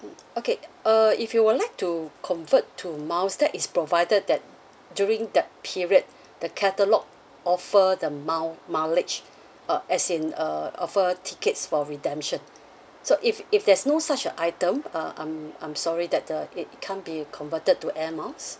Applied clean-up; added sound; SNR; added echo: none; none; none; none.